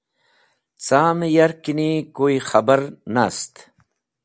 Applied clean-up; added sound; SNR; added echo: none; none; none; none.